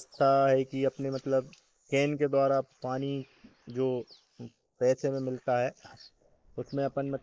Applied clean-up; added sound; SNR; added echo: neural mask model Resemble Enhance denoiser.